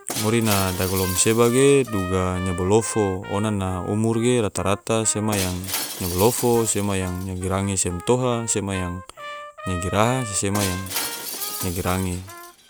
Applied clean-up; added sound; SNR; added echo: none; Shatter + Trumpet; 11 dB; none.